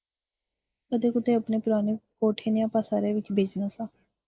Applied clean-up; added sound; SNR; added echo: neural mask model Resemble Enhance denoiser.